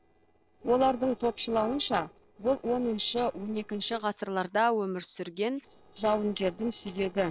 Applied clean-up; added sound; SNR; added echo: neural separator model SepFormer DNS4.